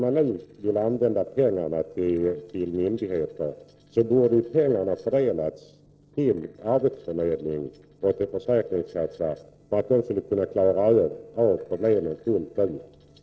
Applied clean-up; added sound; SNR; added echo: neural separator model SepFormer DNS4.